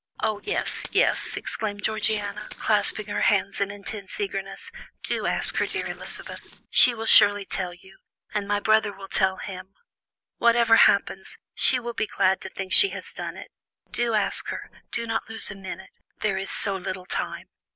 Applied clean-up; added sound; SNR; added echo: neural separator model SepFormer DNS4.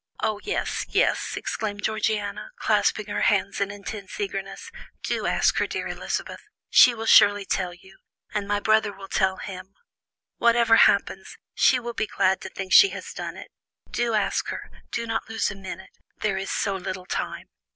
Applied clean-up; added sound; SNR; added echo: none; none; none; none.